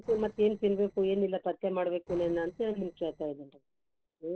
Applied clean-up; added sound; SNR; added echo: neural separator model SepFormer DNS4.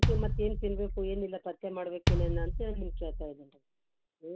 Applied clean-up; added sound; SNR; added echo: none; Bass drum; -5 dB; none.